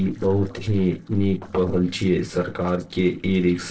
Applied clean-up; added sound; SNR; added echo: neural separator model SepFormer DNS4.